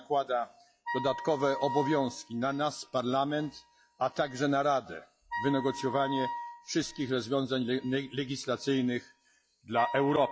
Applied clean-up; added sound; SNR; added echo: classical method log-MMSE.